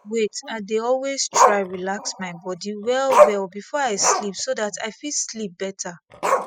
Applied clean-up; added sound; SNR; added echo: classical method spectral subtraction.